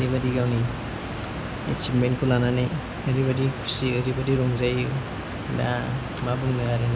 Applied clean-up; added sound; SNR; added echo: none; none; none; none.